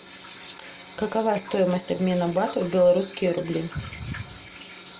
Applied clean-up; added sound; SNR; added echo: none; none; none; none.